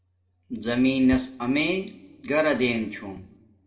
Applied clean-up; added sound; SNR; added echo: neural separator model SepFormer DNS4.